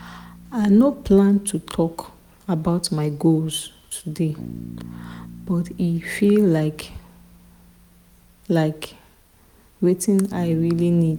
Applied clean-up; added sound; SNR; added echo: none; Bass guitar; 19 dB; none.